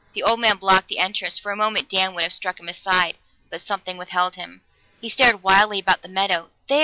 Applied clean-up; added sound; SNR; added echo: none; none; none; none.